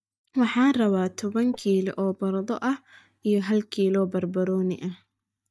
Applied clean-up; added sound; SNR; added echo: neural mask model DeepFilterNet 3.